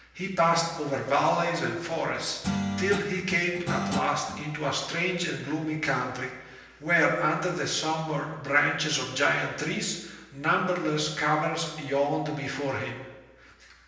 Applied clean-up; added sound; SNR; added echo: none; Guitar; 5 dB; reverberation time 1.0 s.